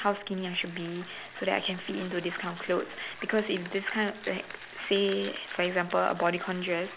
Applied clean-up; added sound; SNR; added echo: none; Bicycle; 15 dB; none.